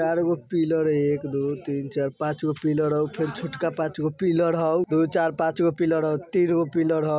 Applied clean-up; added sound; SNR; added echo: none; none; none; none.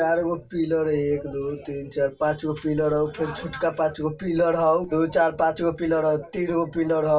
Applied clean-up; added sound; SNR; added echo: none; none; none; reverberation time 0.2 s.